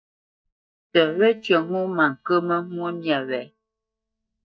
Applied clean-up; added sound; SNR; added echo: neural mask model DeepFilterNet 3.